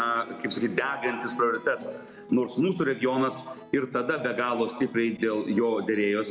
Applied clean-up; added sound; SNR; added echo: none; Acoustic guitar; 17 dB; none.